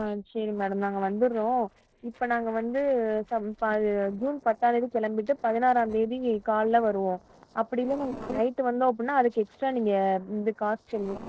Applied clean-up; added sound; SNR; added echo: neural separator model SepFormer DNS4.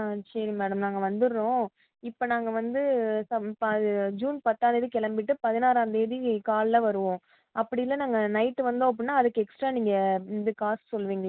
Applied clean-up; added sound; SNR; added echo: none; none; none; none.